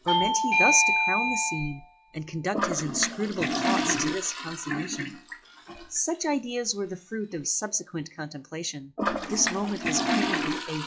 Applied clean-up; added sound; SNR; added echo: classical method log-MMSE.